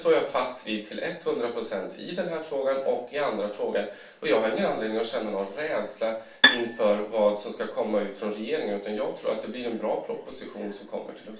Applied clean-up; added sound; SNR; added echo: none; Bowed string instrument; -4 dB; reverberation time 0.3 s.